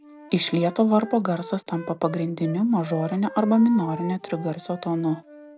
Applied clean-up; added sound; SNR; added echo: none; Wind instrument, woodwind instrument; 17 dB; none.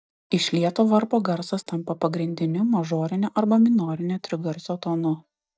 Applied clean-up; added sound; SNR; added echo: neural mask model DeepFilterNet 3.